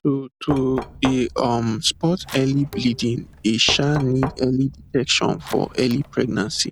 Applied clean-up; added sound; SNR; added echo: none; Knock + Bowed string instrument; 14 dB; none.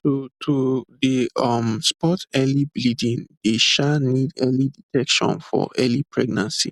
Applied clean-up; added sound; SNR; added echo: none; none; none; none.